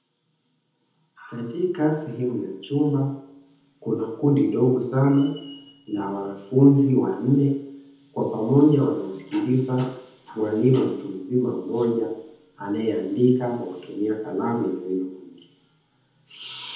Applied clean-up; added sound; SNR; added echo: none; none; none; reverberation time 1.0 s.